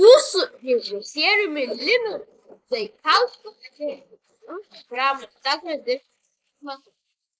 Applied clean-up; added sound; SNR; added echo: neural mask model Resemble Enhance denoiser.